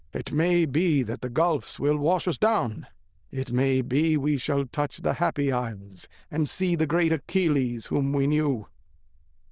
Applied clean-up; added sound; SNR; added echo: neural diffusion model UNIVERSE++.